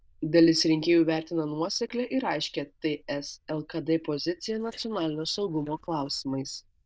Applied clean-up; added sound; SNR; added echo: neural diffusion model UNIVERSE++.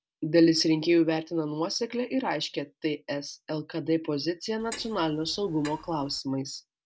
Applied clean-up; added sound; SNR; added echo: none; Clock; 18 dB; none.